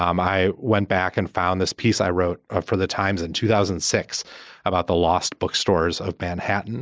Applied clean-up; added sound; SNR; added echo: none; none; none; none.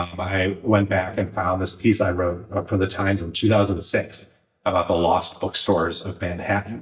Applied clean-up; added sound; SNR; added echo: neural mask model DeepFilterNet 3.